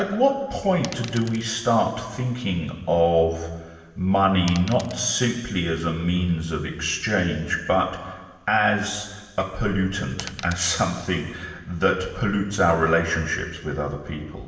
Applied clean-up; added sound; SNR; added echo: none; Coin (dropping); 17 dB; reverberation time 1.4 s.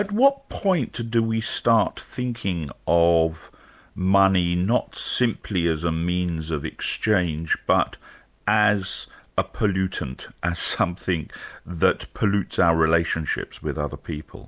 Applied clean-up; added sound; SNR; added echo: none; none; none; none.